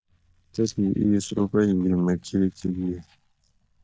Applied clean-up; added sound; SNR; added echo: neural mask model DeepFilterNet 3.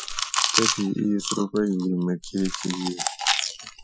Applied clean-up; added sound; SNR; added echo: classical method Wiener filter.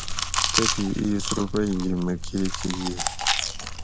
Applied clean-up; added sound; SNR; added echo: none; Chewing, mastication; 0 dB; none.